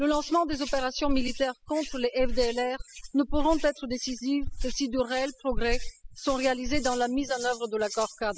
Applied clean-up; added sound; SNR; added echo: classical method spectral subtraction.